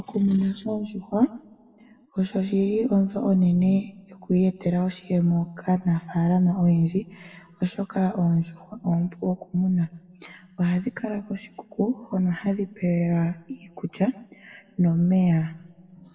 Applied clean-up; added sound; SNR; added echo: none; none; none; reverberation time 1.1 s.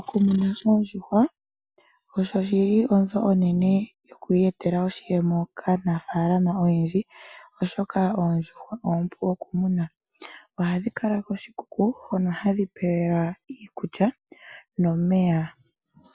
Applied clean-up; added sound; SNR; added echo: none; none; none; none.